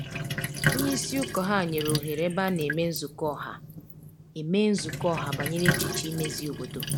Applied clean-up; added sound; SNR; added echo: none; Sink (filling or washing); 3 dB; none.